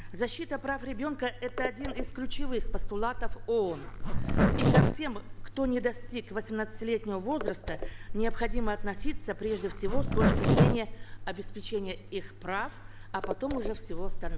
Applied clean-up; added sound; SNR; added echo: none; Zipper (clothing); -4 dB; none.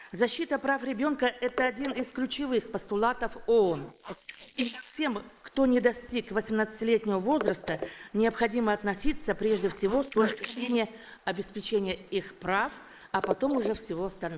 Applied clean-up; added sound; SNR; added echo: neural mask model Resemble Enhance denoiser.